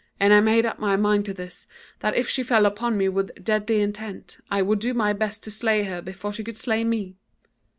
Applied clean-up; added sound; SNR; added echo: none; none; none; none.